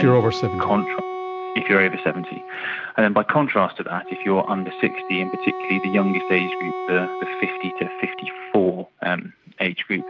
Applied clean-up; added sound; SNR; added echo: none; Wind instrument, woodwind instrument; 9 dB; none.